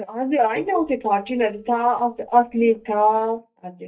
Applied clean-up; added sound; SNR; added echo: neural mask model DeepFilterNet 3.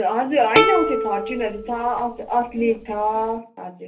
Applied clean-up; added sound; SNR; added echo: none; Plucked string instrument; 1 dB; reverberation time 0.3 s.